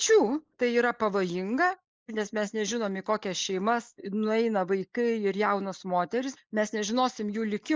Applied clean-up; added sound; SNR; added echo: neural mask model Resemble Enhance denoiser.